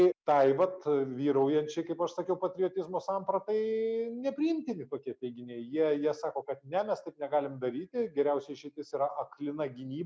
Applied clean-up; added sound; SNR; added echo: none; none; none; none.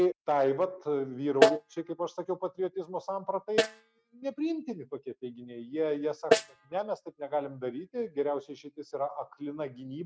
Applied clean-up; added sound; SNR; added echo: neural mask model RNNoise.